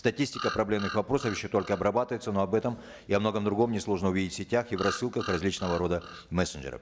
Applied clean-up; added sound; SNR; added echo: none; Bird vocalization, bird call, bird song; 11 dB; none.